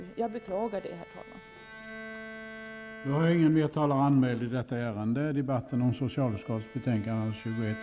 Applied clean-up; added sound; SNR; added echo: none; Bowed string instrument; 18 dB; none.